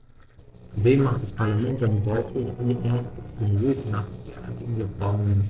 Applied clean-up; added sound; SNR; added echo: neural separator model SepFormer DNS4.